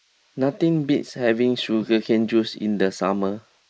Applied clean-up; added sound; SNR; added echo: neural mask model Resemble Enhance denoiser.